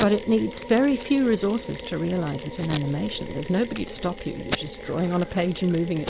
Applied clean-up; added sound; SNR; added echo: none; Mechanisms + Packing tape, duct tape; 11 dB; none.